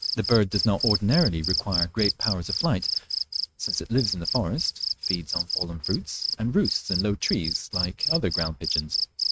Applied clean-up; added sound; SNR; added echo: neural mask model RNNoise.